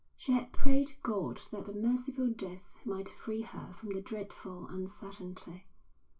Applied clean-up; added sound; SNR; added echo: none; none; none; reverberation time 0.2 s.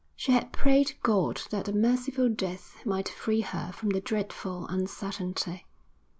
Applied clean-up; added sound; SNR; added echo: none; none; none; none.